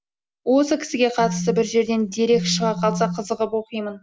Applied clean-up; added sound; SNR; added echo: none; Telephone; 7 dB; none.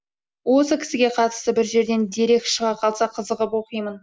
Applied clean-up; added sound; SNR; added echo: neural mask model Resemble Enhance denoiser.